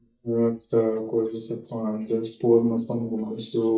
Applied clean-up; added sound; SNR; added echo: neural mask model DeepFilterNet 3.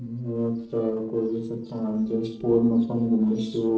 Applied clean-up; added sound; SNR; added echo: neural separator model SepFormer DNS4.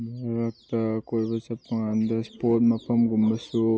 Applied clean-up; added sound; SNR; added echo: none; none; none; none.